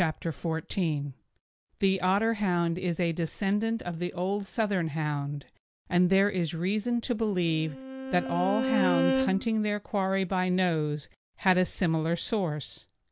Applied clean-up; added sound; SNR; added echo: none; Bowed string instrument; 4 dB; none.